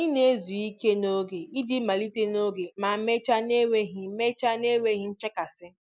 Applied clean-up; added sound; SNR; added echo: none; none; none; none.